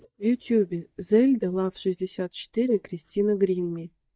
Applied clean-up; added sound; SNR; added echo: neural mask model DeepFilterNet 3.